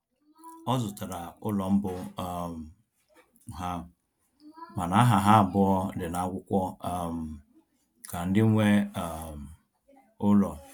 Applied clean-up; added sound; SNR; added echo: none; none; none; none.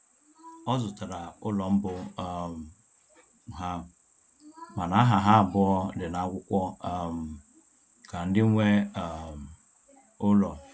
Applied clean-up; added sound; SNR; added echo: none; Cricket; 15 dB; none.